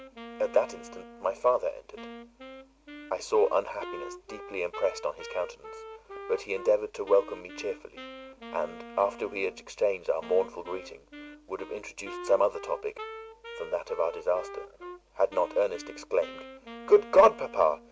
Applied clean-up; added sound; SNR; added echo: none; Wind instrument, woodwind instrument; 15 dB; none.